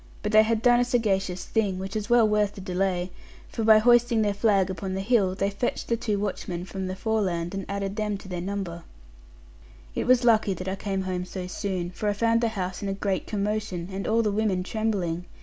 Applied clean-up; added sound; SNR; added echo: none; none; none; none.